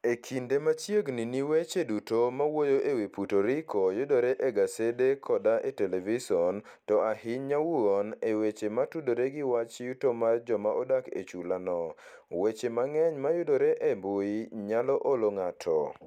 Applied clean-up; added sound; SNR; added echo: none; none; none; none.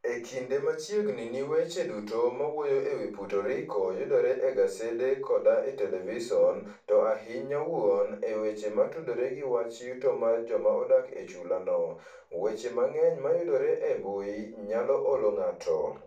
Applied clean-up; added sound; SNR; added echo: none; none; none; reverberation time 0.3 s.